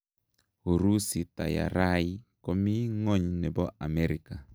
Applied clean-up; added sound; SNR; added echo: none; none; none; none.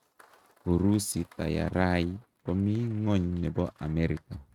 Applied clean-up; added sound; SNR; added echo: neural mask model RNNoise.